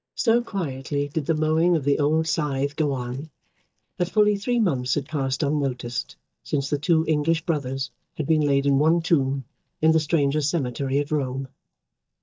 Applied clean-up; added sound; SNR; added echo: neural mask model DeepFilterNet 3.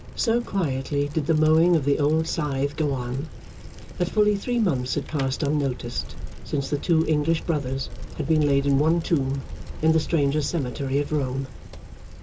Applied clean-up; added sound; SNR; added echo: none; Bicycle; 11 dB; reverberation time 0.2 s.